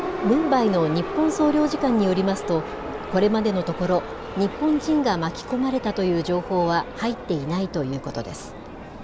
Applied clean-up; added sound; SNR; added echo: none; Subway, metro, underground; 9 dB; none.